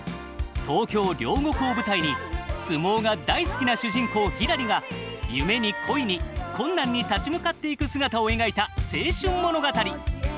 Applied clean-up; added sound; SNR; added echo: none; none; none; none.